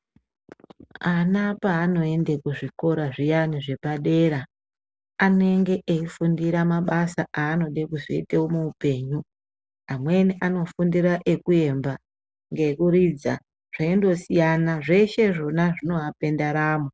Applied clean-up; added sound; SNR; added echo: none; none; none; none.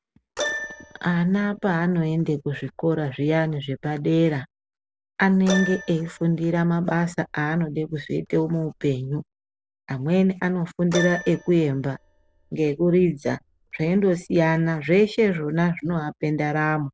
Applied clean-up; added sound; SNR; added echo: none; Keyboard (musical); 14 dB; none.